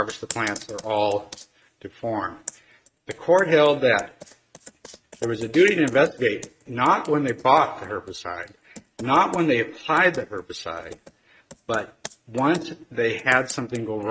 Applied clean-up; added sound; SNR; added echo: neural mask model RNNoise.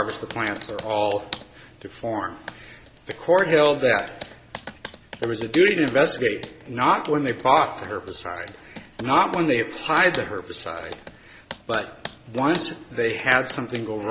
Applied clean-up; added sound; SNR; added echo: none; Computer keyboard; 11 dB; none.